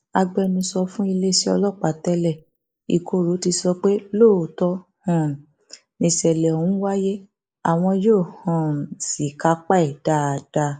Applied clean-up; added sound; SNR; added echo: neural mask model Resemble Enhance denoiser.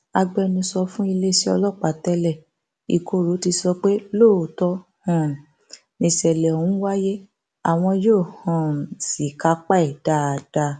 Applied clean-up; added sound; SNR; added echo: none; none; none; none.